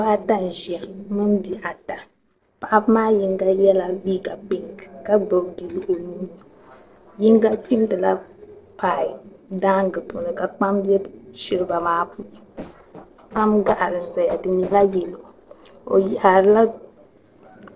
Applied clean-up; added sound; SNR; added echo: neural separator model SepFormer DNS4.